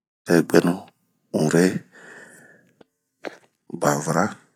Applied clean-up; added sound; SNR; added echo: neural mask model DeepFilterNet 3.